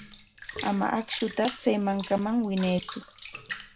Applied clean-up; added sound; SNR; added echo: none; Bathtub (filling or washing) / Water; 10 dB; none.